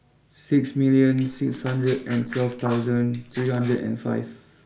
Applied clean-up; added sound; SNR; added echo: neural mask model Resemble Enhance denoiser.